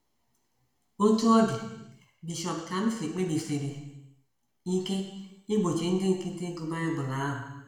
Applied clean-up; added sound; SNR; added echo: none; none; none; reverberation time 1.0 s.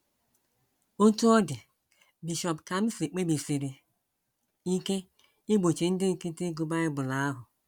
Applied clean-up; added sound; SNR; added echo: none; none; none; none.